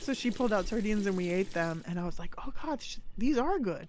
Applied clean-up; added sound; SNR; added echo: none; Sink (filling or washing) / Water tap, faucet; 5 dB; none.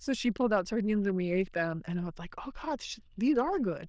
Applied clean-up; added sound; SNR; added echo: neural diffusion model UNIVERSE++.